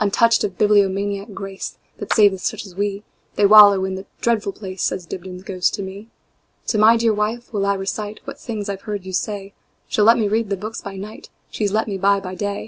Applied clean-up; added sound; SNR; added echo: none; Clapping; 13 dB; none.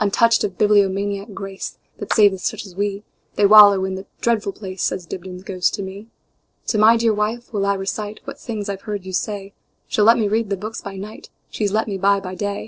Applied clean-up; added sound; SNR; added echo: neural separator model SepFormer DNS4.